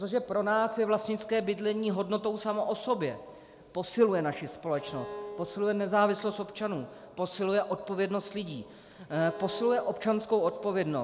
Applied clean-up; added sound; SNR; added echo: none; Bowed string instrument; 15 dB; none.